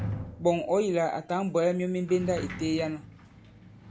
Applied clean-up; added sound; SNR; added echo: none; Sliding door; 12 dB; none.